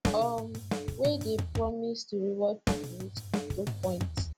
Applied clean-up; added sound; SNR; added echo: none; Drum kit; 1 dB; none.